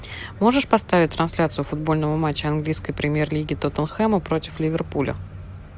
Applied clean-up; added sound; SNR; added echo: none; none; none; none.